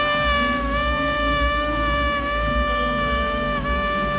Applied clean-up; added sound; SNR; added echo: none; Trumpet; -3 dB; reverberation time 2.1 s.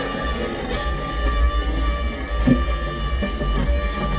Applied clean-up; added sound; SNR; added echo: neural mask model DeepFilterNet 3.